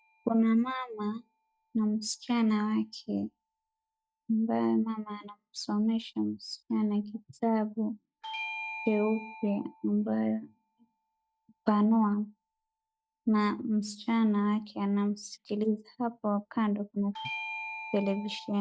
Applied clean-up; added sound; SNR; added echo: classical method log-MMSE.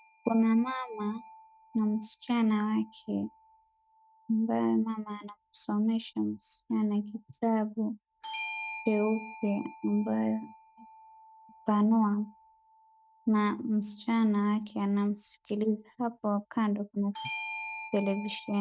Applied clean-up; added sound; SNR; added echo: neural mask model RNNoise.